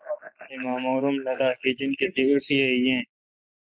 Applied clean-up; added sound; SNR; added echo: neural mask model Resemble Enhance denoiser.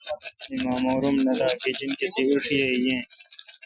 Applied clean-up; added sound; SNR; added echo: classical method Wiener filter.